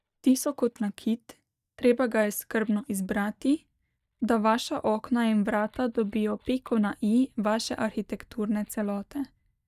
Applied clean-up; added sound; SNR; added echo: neural mask model DeepFilterNet 3.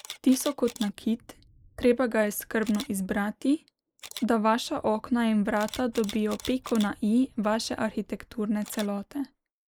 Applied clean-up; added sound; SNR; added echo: neural mask model Resemble Enhance denoiser.